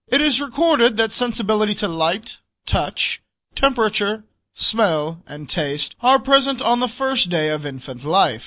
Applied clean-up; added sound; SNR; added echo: none; none; none; none.